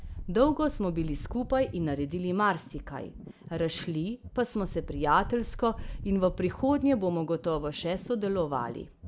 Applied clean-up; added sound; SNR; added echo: none; Wind; 12 dB; none.